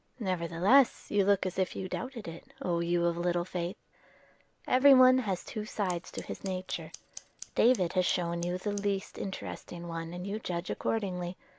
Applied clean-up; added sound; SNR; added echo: none; Scissors; 19 dB; none.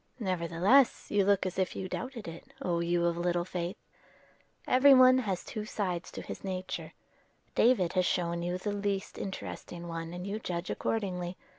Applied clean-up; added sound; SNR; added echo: none; none; none; none.